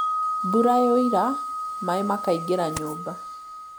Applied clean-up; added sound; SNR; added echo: none; Wind chime; 5 dB; none.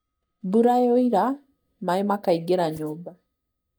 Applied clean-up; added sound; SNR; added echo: neural mask model DeepFilterNet 3.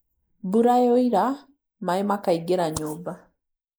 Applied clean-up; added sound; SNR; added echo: neural mask model Resemble Enhance denoiser.